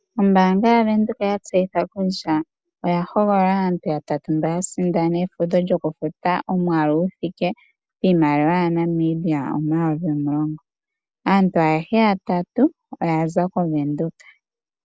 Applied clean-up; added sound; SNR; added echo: none; none; none; none.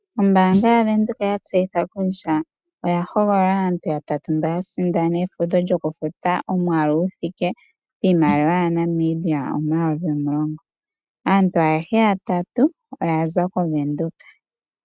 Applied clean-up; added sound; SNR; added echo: neural mask model RNNoise.